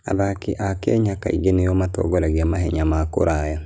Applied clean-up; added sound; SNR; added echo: none; none; none; none.